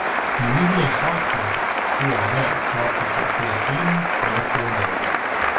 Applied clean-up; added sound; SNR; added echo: none; Applause; -5 dB; reverberation time 0.3 s.